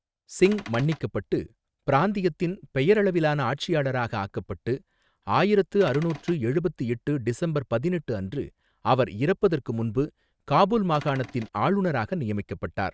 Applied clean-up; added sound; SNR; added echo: neural mask model RNNoise.